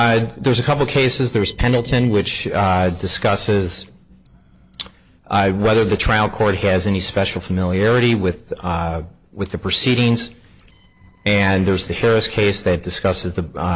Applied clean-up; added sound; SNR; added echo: neural separator model SepFormer DNS4.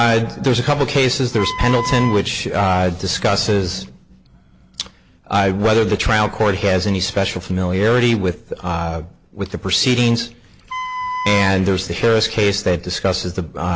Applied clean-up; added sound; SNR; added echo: none; Wind instrument, woodwind instrument; 9 dB; none.